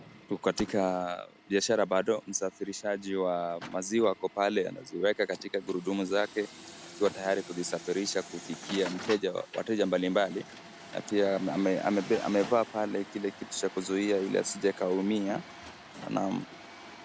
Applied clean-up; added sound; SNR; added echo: none; Truck; 16 dB; none.